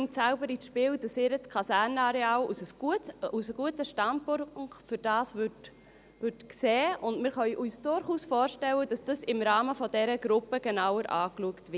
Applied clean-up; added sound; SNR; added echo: none; none; none; none.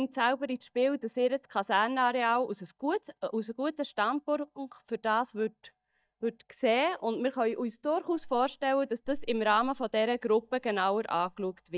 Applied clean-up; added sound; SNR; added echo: neural mask model DeepFilterNet 3.